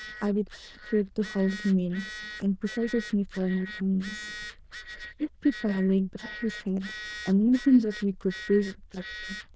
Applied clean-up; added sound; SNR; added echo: neural diffusion model UNIVERSE++.